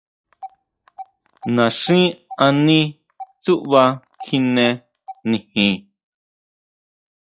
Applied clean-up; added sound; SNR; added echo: classical method log-MMSE.